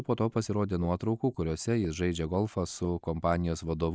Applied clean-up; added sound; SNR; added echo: neural mask model Resemble Enhance denoiser.